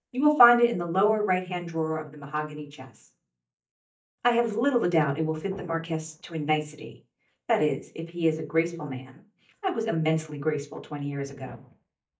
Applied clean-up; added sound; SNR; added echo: neural mask model DeepFilterNet 3.